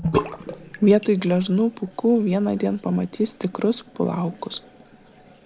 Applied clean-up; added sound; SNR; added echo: none; Bathtub (filling or washing) / Sink (filling or washing); 11 dB; none.